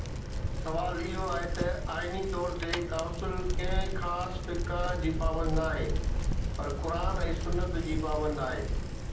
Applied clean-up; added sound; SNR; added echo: none; Bicycle; -3 dB; reverberation time 0.6 s.